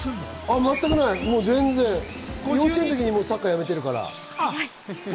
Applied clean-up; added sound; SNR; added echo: none; Fire + Bird vocalization, bird call, bird song; 15 dB; none.